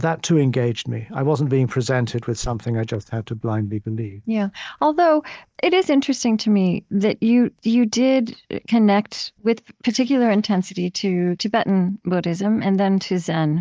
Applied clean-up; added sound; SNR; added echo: neural mask model DeepFilterNet 3.